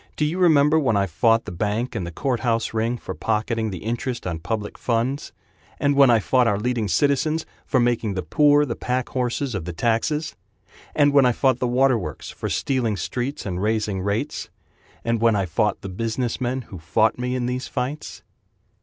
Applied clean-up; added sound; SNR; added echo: none; none; none; none.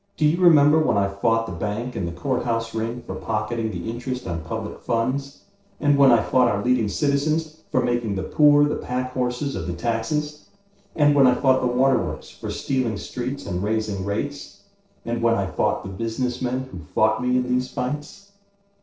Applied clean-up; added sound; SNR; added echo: neural separator model SepFormer DNS4.